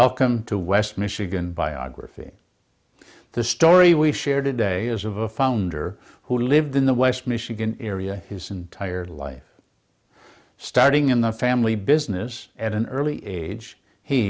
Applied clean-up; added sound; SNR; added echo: none; none; none; none.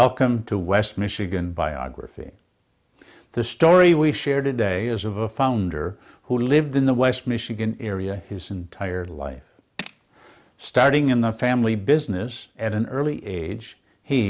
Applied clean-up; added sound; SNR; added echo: none; Tools; 18 dB; none.